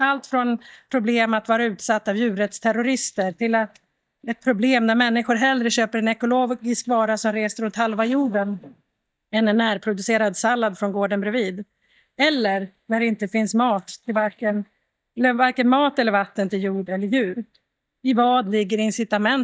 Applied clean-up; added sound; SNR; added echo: neural mask model DeepFilterNet 3.